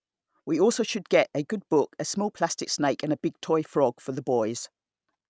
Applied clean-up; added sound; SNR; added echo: none; none; none; none.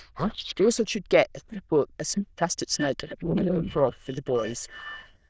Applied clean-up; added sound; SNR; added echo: neural diffusion model UNIVERSE++.